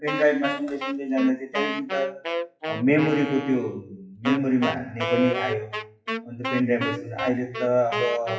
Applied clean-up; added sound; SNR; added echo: classical method WPE with log-MMSE.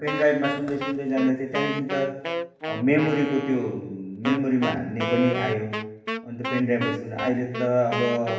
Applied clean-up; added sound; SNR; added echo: none; Wind instrument, woodwind instrument; 6 dB; reverberation time 1.0 s.